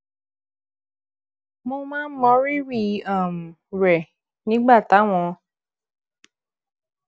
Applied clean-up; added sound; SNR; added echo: none; none; none; none.